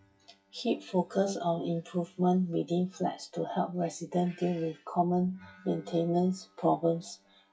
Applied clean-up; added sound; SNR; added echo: classical method WPE with log-MMSE.